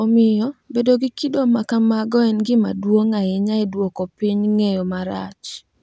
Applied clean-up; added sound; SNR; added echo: none; none; none; none.